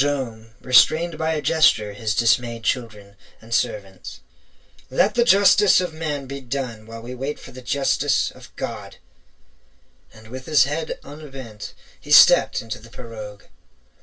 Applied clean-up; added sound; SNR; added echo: none; none; none; reverberation time 0.1 s.